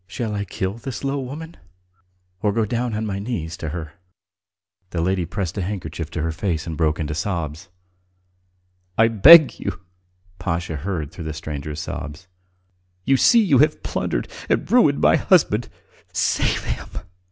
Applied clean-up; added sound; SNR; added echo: none; none; none; none.